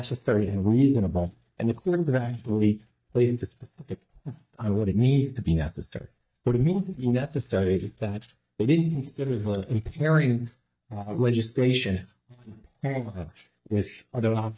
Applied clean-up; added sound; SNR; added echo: neural mask model DeepFilterNet 3.